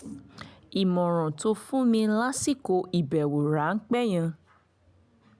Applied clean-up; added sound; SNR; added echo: none; none; none; none.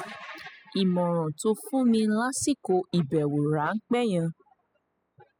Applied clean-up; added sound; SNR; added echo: classical method spectral subtraction.